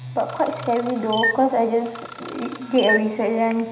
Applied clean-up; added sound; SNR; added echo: none; Camera; 8 dB; reverberation time 0.9 s.